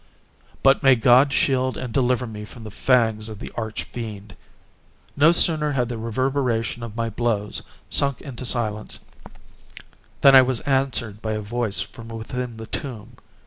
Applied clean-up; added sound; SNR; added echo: none; none; none; none.